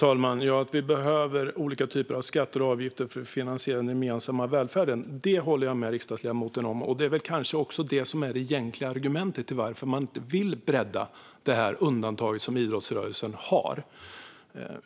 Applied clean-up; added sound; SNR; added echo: none; none; none; none.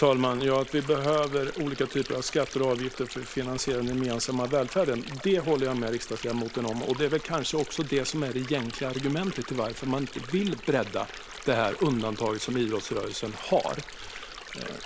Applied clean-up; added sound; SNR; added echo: none; Stream; 13 dB; none.